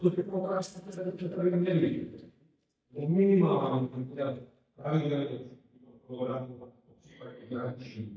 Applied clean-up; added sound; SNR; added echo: neural mask model DeepFilterNet 3.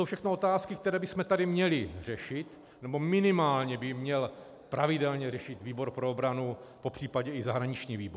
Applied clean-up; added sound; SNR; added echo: none; none; none; none.